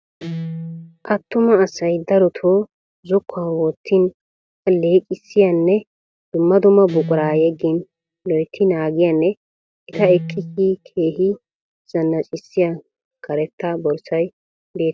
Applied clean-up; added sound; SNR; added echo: none; Guitar; 13 dB; none.